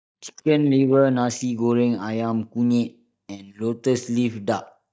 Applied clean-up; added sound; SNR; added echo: neural mask model DeepFilterNet 3.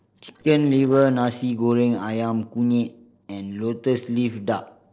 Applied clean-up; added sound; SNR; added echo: neural separator model SepFormer DNS4.